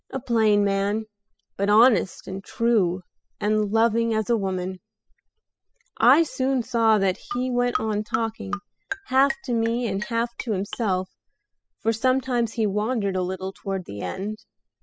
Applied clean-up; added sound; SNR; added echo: classical method spectral subtraction.